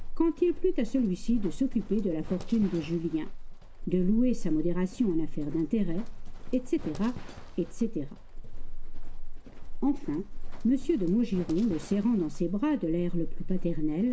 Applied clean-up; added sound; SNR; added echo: none; Livestock, farm animals, working animals; 3 dB; none.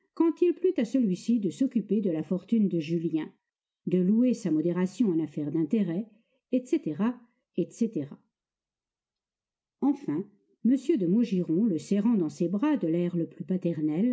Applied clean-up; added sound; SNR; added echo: none; none; none; none.